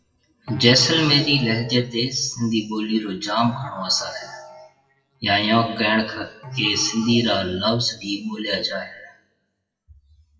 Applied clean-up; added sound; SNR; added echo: classical method WPE with log-MMSE.